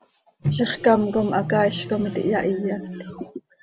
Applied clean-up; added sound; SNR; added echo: none; Microwave oven; 8 dB; none.